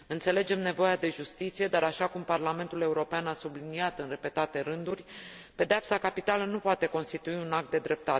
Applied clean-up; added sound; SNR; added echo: none; none; none; none.